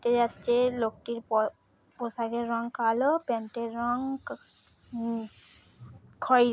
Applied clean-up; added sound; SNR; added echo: none; none; none; none.